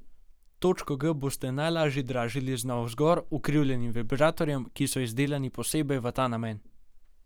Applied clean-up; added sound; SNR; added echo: none; none; none; none.